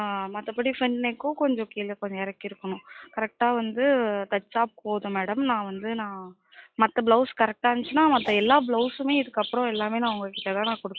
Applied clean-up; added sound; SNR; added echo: classical method log-MMSE.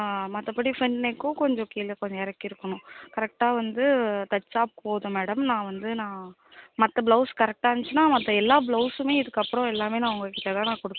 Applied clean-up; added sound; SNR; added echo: none; none; none; none.